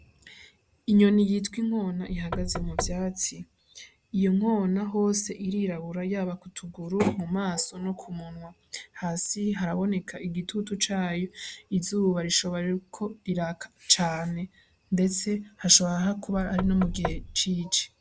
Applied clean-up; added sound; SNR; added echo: none; Knock / Wood; 7 dB; none.